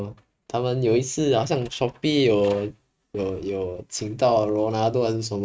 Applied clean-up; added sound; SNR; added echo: neural mask model RNNoise.